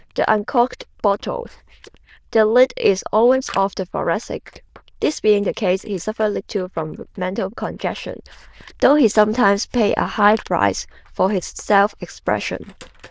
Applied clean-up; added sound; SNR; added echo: neural diffusion model UNIVERSE++.